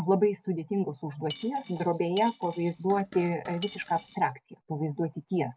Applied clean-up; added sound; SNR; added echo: none; Fart + Cutlery, silverware / Dishes, pots, and pans; 17 dB; none.